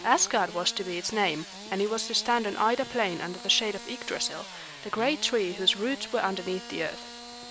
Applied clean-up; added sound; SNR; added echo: none; Engine starting / Sawing; 14 dB; none.